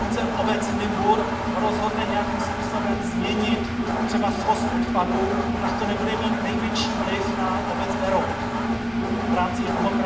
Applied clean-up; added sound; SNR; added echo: none; Engine; -3 dB; reverberation time 0.7 s.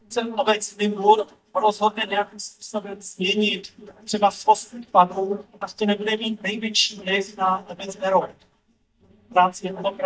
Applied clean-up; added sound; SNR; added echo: neural mask model DeepFilterNet 3.